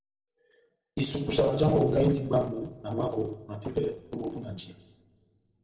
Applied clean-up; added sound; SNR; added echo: neural separator model SepFormer DNS4.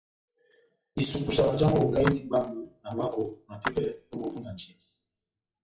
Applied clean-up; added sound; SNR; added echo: classical method WPE with log-MMSE.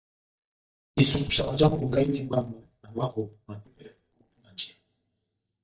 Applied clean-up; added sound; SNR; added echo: neural mask model DeepFilterNet 3.